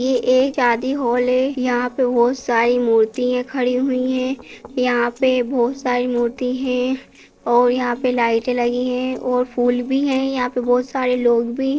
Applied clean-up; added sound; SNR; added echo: neural separator model SepFormer DNS4.